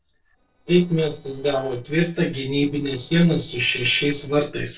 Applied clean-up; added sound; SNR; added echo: neural separator model SepFormer DNS4.